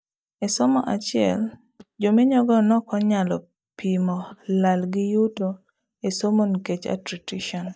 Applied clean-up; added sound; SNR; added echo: neural mask model DeepFilterNet 3.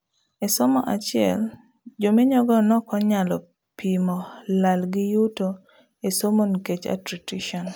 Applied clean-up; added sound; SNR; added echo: none; none; none; none.